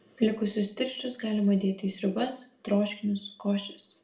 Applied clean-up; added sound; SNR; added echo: none; none; none; reverberation time 0.4 s.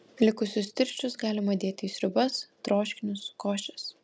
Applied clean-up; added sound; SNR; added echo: none; none; none; none.